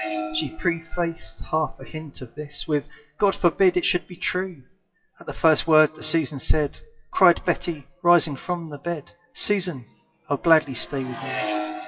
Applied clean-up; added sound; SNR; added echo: classical method WPE with log-MMSE.